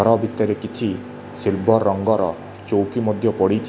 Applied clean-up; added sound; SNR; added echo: none; none; none; none.